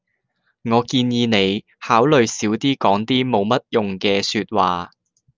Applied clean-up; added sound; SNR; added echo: none; none; none; none.